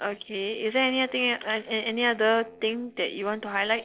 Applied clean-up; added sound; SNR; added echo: neural separator model SepFormer DNS4.